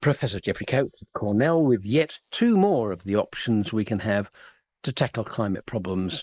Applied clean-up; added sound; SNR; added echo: neural mask model Resemble Enhance denoiser.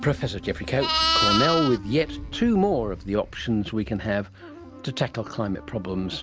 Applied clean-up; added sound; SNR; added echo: none; Livestock, farm animals, working animals; 5 dB; none.